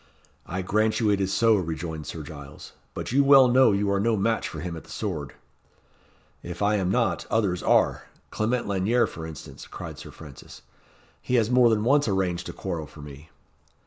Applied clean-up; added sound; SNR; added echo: none; none; none; none.